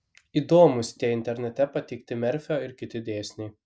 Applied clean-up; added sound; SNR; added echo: none; none; none; none.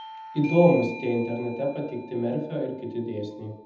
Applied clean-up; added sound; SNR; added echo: none; Bell / Doorbell; 16 dB; reverberation time 0.8 s.